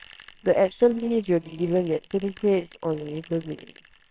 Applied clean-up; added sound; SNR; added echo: neural separator model SepFormer WHAMR!.